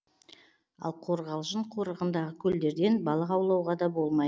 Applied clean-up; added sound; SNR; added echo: none; none; none; none.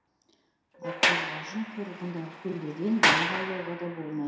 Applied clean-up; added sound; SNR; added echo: none; Sliding door; -4 dB; reverberation time 0.7 s.